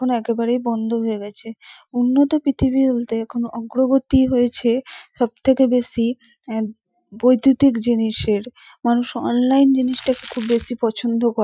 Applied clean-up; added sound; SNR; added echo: classical method Wiener filter.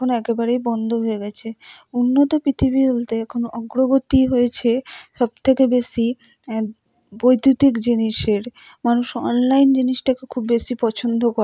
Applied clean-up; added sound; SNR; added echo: none; none; none; none.